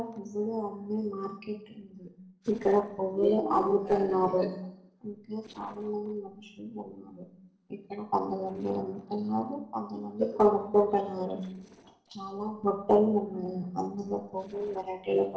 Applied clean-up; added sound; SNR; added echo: neural separator model SepFormer DNS4.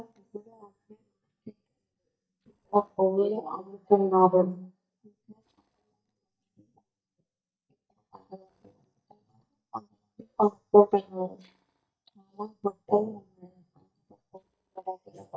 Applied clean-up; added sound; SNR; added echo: neural mask model DeepFilterNet 3.